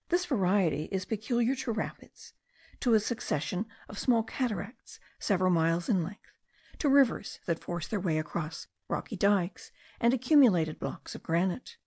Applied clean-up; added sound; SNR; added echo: none; none; none; none.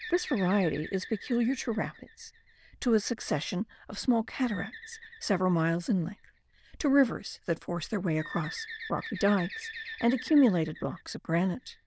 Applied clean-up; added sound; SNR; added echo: neural diffusion model UNIVERSE++.